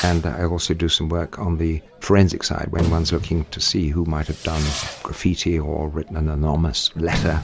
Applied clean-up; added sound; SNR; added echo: none; Fireworks; 12 dB; none.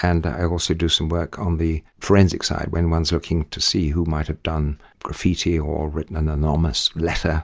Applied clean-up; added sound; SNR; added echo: none; none; none; none.